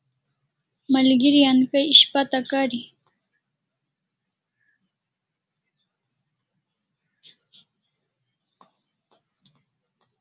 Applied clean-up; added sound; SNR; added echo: none; none; none; none.